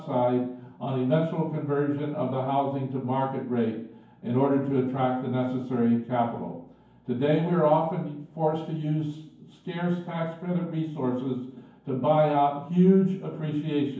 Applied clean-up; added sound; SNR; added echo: none; none; none; reverberation time 0.9 s.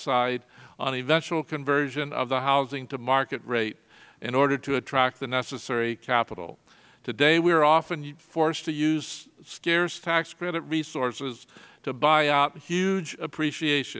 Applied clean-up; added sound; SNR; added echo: none; none; none; none.